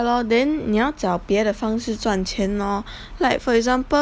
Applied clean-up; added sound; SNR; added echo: none; none; none; none.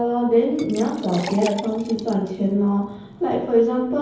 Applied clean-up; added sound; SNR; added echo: none; Liquid; 17 dB; reverberation time 0.9 s.